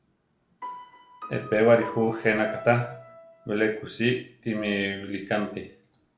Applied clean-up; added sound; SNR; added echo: none; Piano; 15 dB; reverberation time 0.4 s.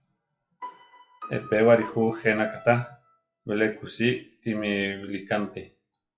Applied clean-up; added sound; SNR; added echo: classical method WPE with log-MMSE.